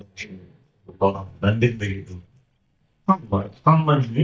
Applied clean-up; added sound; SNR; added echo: neural mask model DeepFilterNet 3.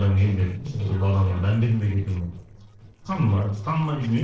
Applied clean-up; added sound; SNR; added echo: neural separator model SepFormer DNS4.